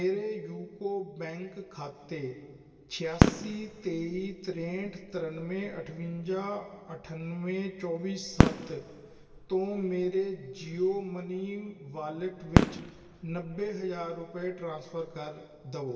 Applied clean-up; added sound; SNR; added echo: none; Fireworks; -3 dB; reverberation time 2.3 s.